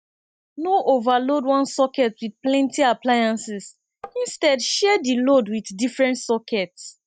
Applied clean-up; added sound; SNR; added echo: neural mask model DeepFilterNet 3.